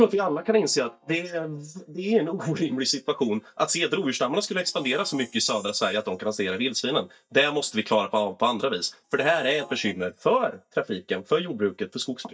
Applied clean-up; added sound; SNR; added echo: neural mask model DeepFilterNet 3.